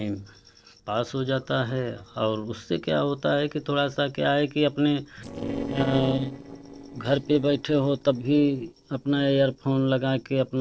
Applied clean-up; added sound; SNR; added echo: neural separator model SepFormer DNS4.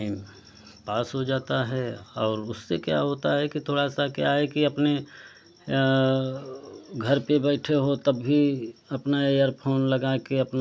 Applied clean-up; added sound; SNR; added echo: none; none; none; none.